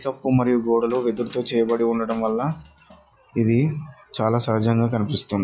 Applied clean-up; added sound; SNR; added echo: classical method log-MMSE.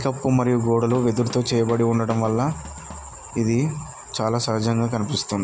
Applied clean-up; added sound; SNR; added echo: none; Drum kit; 18 dB; none.